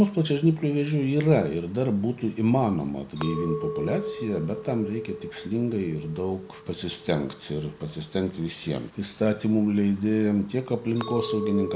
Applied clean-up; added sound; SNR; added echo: none; Chink, clink; 12 dB; none.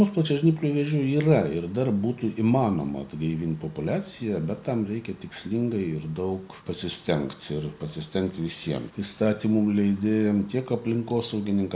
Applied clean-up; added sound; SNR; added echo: none; none; none; none.